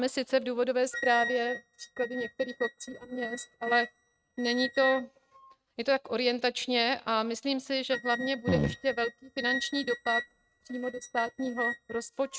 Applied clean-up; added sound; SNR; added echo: neural mask model RNNoise.